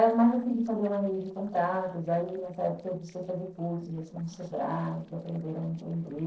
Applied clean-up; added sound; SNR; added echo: neural separator model SepFormer DNS4.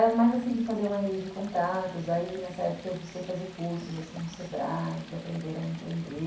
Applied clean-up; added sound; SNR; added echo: none; Stream; 17 dB; reverberation time 0.6 s.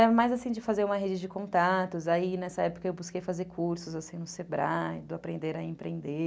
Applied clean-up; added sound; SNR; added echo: none; none; none; none.